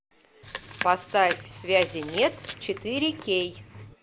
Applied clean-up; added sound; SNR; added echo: none; Chewing, mastication; 11 dB; none.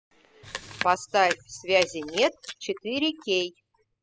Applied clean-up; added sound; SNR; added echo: classical method spectral subtraction.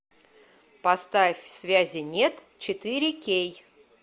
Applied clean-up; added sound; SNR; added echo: none; none; none; none.